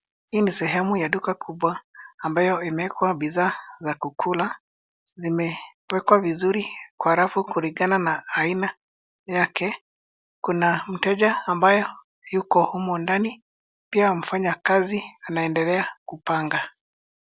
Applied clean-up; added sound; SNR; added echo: none; none; none; none.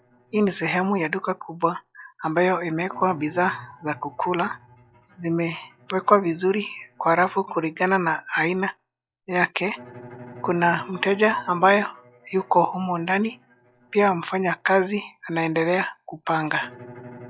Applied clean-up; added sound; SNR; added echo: classical method log-MMSE.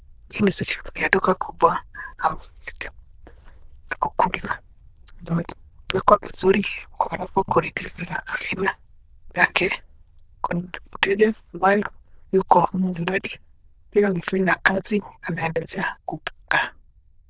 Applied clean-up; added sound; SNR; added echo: neural diffusion model UNIVERSE++.